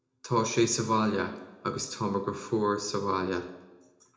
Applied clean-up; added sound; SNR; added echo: none; none; none; reverberation time 0.6 s.